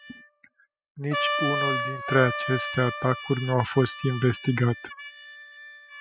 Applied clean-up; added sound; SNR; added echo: classical method spectral subtraction.